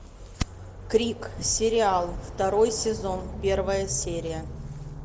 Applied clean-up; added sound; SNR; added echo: none; none; none; none.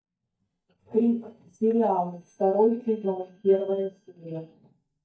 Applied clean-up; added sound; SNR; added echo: neural mask model DeepFilterNet 3.